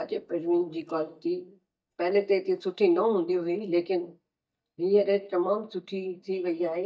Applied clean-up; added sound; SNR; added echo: neural mask model DeepFilterNet 3.